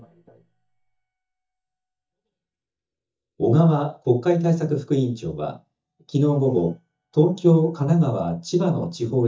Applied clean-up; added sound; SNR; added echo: neural mask model DeepFilterNet 3.